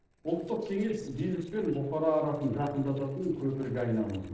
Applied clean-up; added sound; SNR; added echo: neural separator model SepFormer DNS4.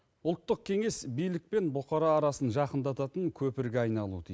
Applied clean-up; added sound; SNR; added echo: none; none; none; none.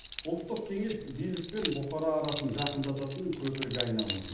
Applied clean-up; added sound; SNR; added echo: none; Keys jangling; 0 dB; reverberation time 0.8 s.